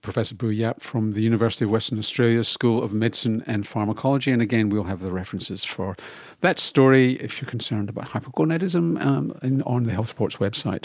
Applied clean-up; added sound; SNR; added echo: none; none; none; none.